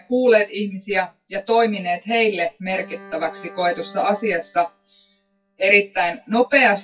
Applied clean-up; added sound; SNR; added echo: classical method WPE with log-MMSE.